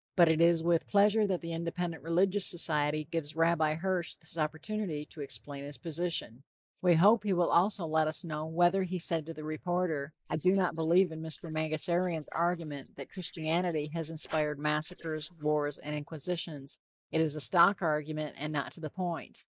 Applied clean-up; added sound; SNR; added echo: neural mask model Resemble Enhance denoiser.